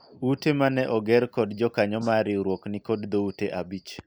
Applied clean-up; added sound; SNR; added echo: neural mask model Resemble Enhance denoiser.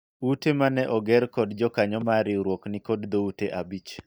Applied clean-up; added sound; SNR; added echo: neural mask model DeepFilterNet 3.